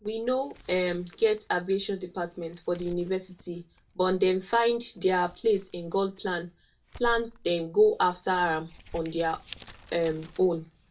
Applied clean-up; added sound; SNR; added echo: none; Crumpling, crinkling; 19 dB; reverberation time 0.2 s.